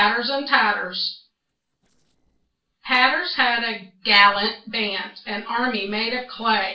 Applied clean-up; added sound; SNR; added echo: neural separator model SepFormer DNS4.